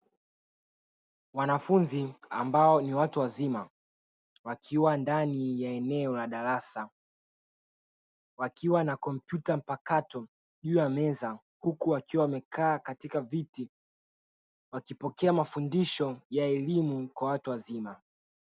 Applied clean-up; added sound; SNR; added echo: none; none; none; none.